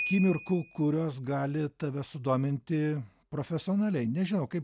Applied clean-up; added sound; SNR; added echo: none; Piano; 16 dB; none.